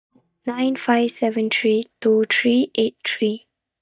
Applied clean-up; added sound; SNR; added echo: neural mask model DeepFilterNet 3.